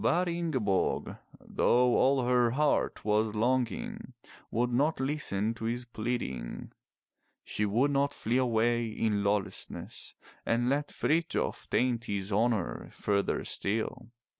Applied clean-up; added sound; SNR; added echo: none; none; none; none.